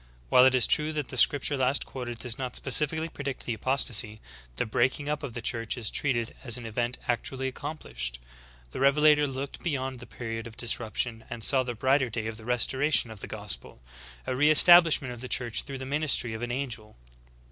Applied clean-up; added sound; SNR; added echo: none; none; none; none.